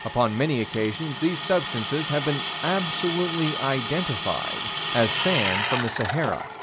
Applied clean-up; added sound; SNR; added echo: none; Drill; 1 dB; none.